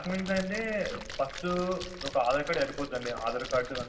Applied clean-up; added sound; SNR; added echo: none; Splash, splatter; 11 dB; reverberation time 1.1 s.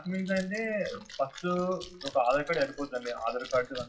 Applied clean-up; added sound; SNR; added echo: classical method WPE with log-MMSE.